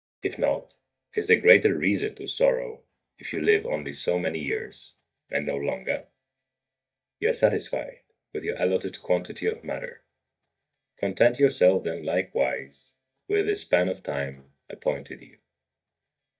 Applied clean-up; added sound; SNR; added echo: neural mask model DeepFilterNet 3.